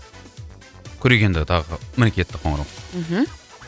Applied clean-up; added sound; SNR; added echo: none; none; none; none.